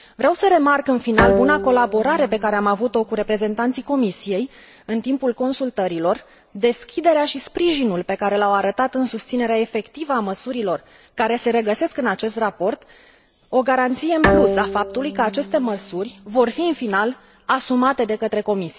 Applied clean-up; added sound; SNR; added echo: none; Bowed string instrument; 5 dB; none.